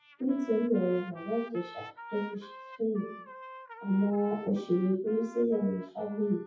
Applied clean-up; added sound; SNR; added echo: classical method WPE with log-MMSE.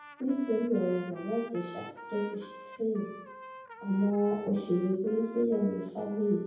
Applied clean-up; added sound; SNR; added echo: none; Trumpet; 17 dB; reverberation time 0.9 s.